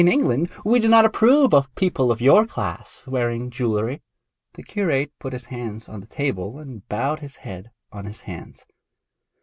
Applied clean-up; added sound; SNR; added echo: none; none; none; none.